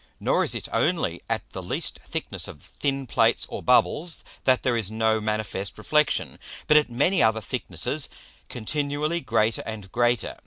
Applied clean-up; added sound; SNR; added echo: none; none; none; none.